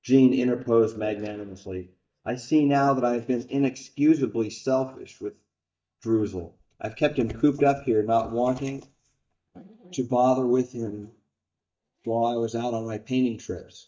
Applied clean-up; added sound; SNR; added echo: neural mask model DeepFilterNet 3.